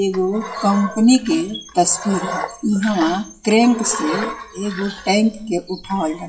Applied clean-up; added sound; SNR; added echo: classical method WPE with log-MMSE.